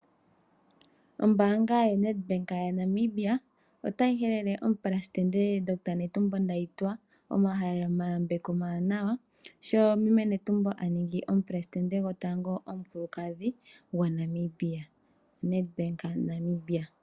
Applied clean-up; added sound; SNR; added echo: none; none; none; none.